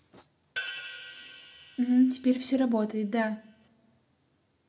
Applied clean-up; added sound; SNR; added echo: none; Hi-hat; 12 dB; reverberation time 0.5 s.